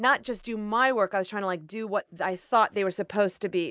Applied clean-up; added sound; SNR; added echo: neural mask model Resemble Enhance denoiser.